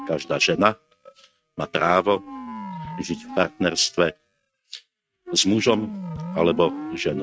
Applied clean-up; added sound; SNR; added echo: neural mask model RNNoise.